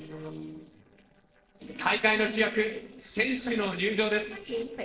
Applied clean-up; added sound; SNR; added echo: neural separator model SepFormer DNS4.